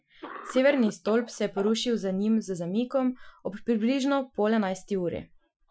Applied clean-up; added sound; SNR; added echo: classical method Wiener filter.